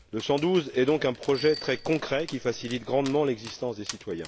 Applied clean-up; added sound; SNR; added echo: none; Bicycle bell + Dog; 17 dB; none.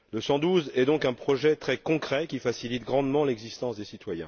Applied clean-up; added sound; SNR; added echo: none; none; none; none.